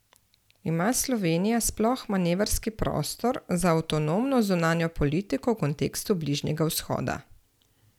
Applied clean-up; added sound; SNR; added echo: none; none; none; none.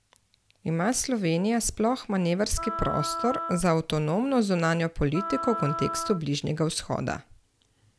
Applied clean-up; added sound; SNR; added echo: none; Wind instrument, woodwind instrument; 8 dB; none.